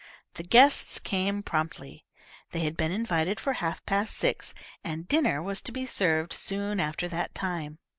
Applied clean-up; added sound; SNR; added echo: none; none; none; none.